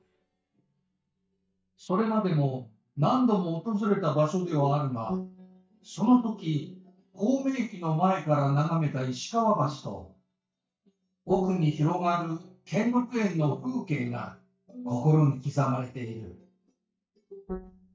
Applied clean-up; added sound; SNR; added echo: neural mask model DeepFilterNet 3.